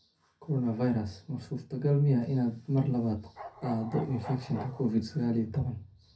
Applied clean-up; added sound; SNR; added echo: none; Bark; 13 dB; reverberation time 0.3 s.